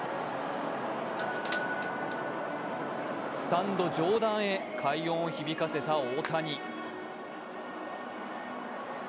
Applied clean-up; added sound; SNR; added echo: none; Bell / Doorbell; -1 dB; none.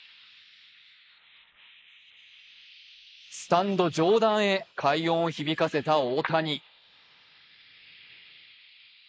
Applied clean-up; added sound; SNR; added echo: neural mask model Resemble Enhance denoiser.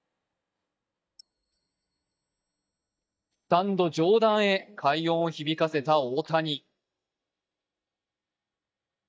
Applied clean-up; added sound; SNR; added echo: neural mask model DeepFilterNet 3.